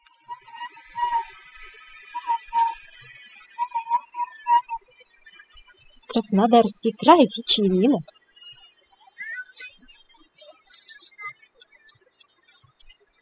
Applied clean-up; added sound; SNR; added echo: classical method spectral subtraction.